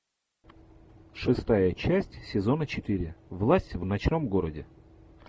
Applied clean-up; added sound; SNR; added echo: none; none; none; none.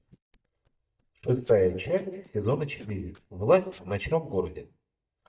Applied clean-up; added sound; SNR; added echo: neural mask model DeepFilterNet 3.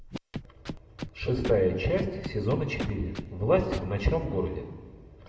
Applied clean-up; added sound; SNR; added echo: none; Scratching (performance technique); 12 dB; reverberation time 1.5 s.